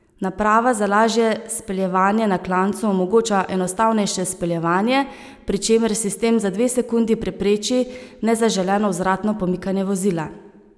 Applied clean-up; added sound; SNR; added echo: none; none; none; none.